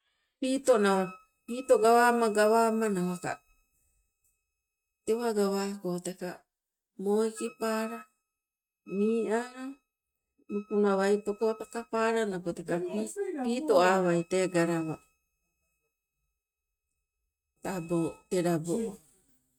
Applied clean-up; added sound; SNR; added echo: neural mask model RNNoise.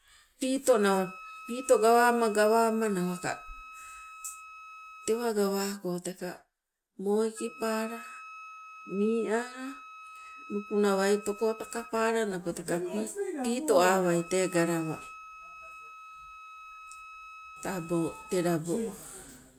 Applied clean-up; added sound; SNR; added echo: none; Wind instrument, woodwind instrument; 18 dB; none.